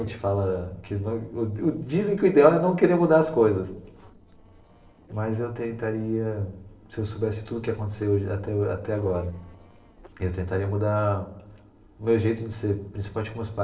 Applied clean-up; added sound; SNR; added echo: neural separator model SepFormer DNS4.